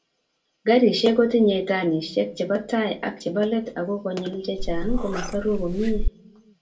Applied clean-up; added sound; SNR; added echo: none; Meow; 1 dB; reverberation time 0.2 s.